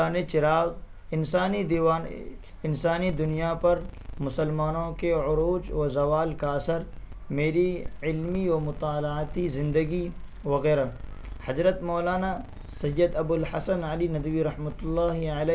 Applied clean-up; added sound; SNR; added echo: none; none; none; none.